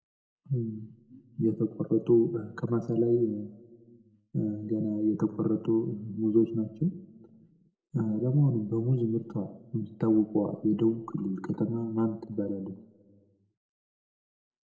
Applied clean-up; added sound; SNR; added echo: none; none; none; reverberation time 1.7 s.